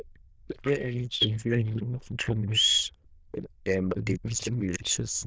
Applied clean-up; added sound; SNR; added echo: neural diffusion model UNIVERSE++.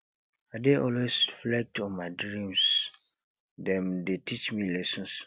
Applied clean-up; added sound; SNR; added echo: none; none; none; none.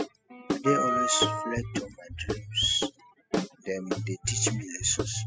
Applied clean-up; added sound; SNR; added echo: classical method spectral subtraction.